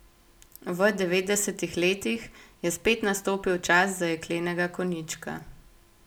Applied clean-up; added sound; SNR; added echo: none; none; none; none.